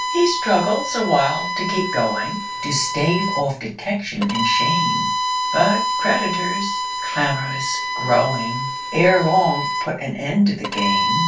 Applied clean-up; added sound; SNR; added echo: none; Bowed string instrument; 3 dB; reverberation time 0.2 s.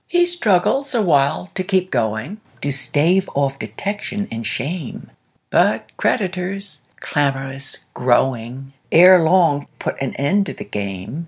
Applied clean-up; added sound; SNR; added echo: none; none; none; none.